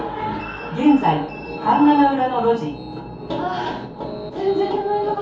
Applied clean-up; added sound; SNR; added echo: none; Piano; 17 dB; reverberation time 0.6 s.